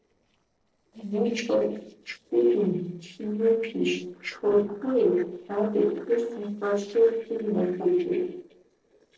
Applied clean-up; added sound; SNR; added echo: neural separator model SepFormer DNS4.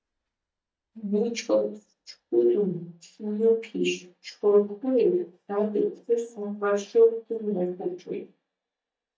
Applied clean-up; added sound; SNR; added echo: neural mask model DeepFilterNet 3.